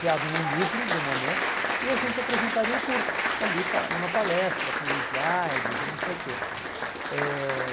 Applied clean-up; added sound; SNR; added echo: none; Applause; -2 dB; none.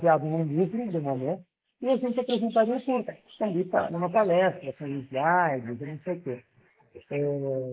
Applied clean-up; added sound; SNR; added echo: neural mask model Resemble Enhance denoiser.